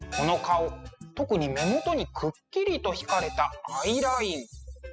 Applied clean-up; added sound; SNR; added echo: classical method spectral subtraction.